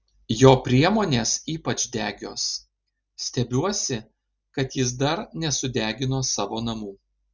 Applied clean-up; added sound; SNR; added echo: none; none; none; none.